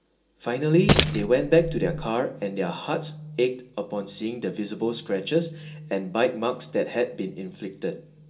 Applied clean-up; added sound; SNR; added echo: none; Keys jangling; -1 dB; reverberation time 0.2 s.